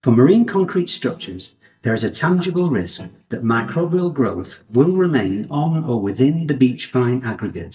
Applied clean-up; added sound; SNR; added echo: neural mask model DeepFilterNet 3.